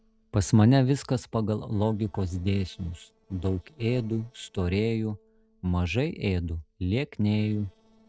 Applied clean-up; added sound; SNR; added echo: neural separator model SepFormer DNS4.